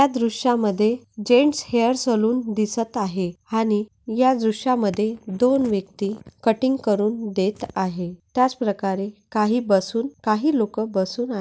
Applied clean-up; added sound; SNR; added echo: none; none; none; none.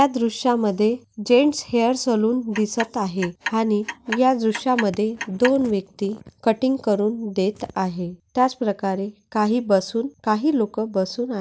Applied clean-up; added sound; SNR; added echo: none; Clock; 11 dB; none.